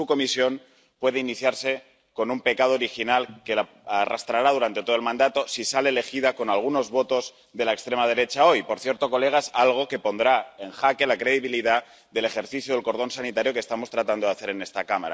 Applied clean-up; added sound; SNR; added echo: none; none; none; none.